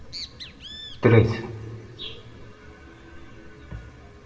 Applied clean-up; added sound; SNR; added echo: none; Bird; 16 dB; reverberation time 0.9 s.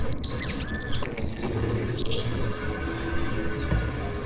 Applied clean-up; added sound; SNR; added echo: neural separator model SepFormer DNS4.